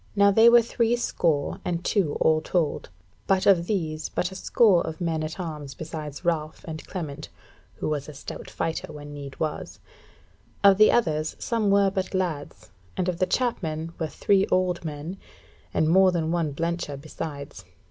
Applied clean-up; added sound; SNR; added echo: none; none; none; none.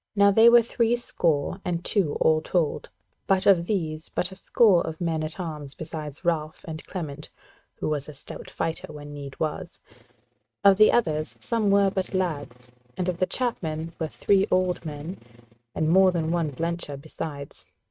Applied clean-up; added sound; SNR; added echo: neural mask model RNNoise.